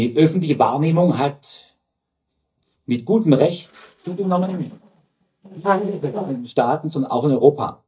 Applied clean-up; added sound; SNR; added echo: neural mask model DeepFilterNet 3.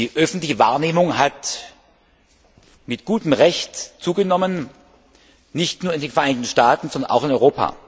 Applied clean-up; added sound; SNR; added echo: none; none; none; none.